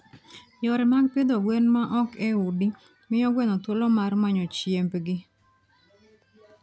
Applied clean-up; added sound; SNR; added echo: none; none; none; none.